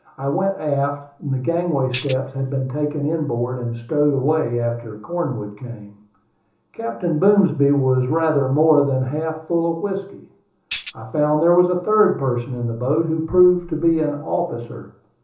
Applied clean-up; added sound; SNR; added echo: none; Tambourine; 14 dB; reverberation time 1.2 s.